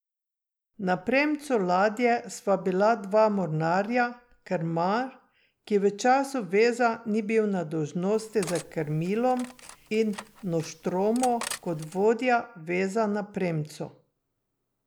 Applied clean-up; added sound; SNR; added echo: none; Cutlery, silverware; 16 dB; none.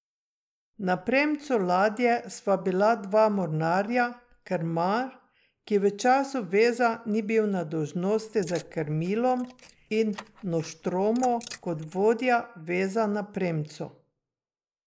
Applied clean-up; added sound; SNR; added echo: neural mask model Resemble Enhance denoiser.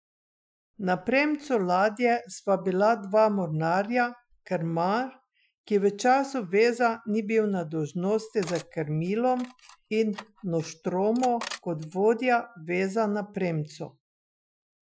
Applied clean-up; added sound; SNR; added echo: classical method Wiener filter.